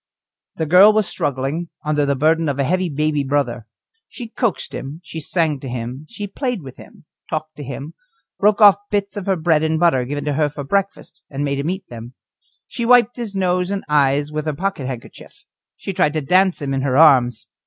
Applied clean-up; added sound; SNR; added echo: none; none; none; none.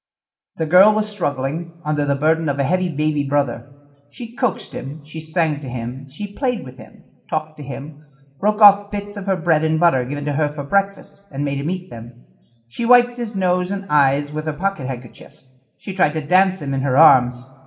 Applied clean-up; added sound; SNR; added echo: none; none; none; reverberation time 1.6 s.